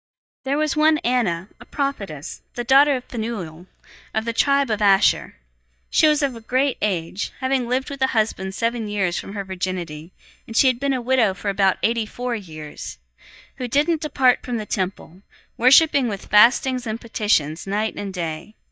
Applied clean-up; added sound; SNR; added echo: neural mask model DeepFilterNet 3.